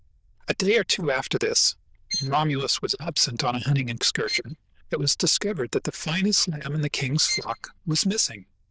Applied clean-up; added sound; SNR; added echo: neural diffusion model UNIVERSE++.